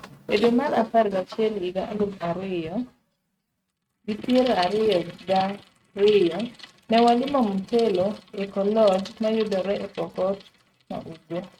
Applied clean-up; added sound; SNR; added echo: neural mask model RNNoise.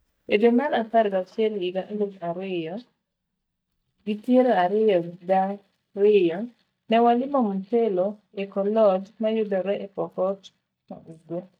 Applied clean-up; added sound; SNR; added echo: neural mask model DeepFilterNet 3.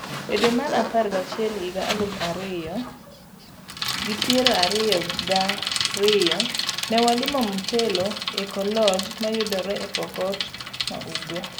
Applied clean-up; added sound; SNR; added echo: none; Bicycle; 3 dB; none.